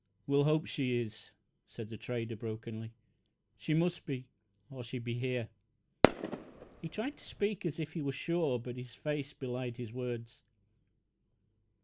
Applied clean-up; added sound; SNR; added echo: none; Fireworks; -4 dB; none.